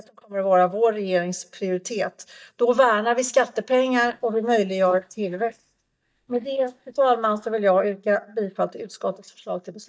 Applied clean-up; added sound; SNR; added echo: neural mask model DeepFilterNet 3.